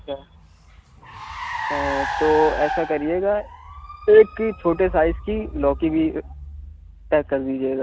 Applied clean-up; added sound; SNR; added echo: none; Car; 10 dB; none.